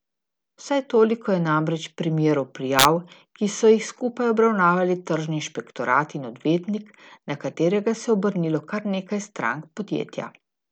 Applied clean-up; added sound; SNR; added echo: none; none; none; none.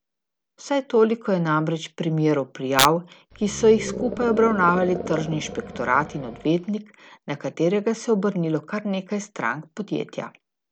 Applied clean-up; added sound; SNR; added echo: none; Animal; 9 dB; none.